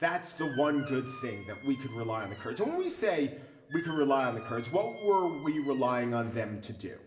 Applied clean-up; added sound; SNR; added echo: none; Squeak; 16 dB; reverberation time 0.8 s.